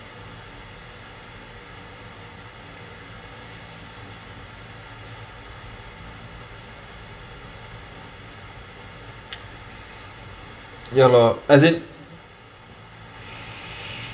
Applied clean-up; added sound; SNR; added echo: none; none; none; reverberation time 0.4 s.